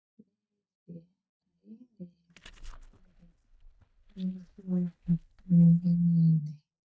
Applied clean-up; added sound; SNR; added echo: neural mask model DeepFilterNet 3.